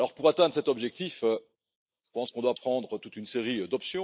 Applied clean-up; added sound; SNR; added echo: neural mask model Resemble Enhance denoiser.